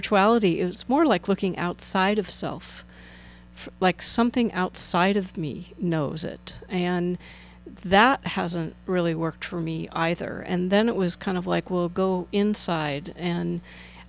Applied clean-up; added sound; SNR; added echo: none; none; none; none.